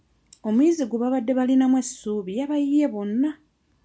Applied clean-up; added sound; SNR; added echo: none; none; none; none.